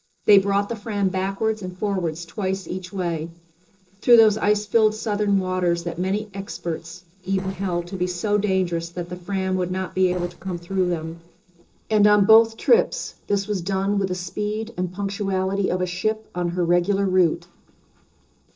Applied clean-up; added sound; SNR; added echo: neural separator model SepFormer DNS4.